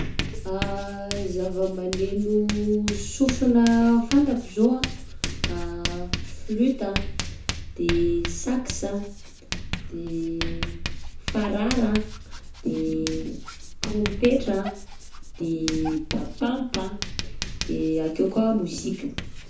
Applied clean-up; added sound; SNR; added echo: none; Writing; 6 dB; reverberation time 0.7 s.